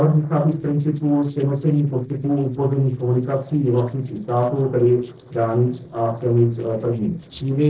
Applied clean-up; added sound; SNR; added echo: neural separator model SepFormer DNS4.